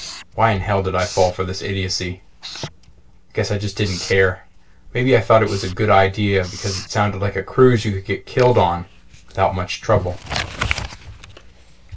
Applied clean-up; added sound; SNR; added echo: none; Writing; 14 dB; reverberation time 0.2 s.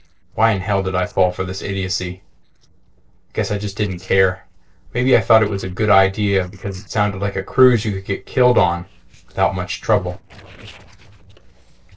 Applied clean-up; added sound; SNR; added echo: neural separator model SepFormer DNS4.